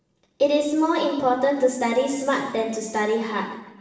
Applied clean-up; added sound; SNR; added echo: none; none; none; reverberation time 1.0 s.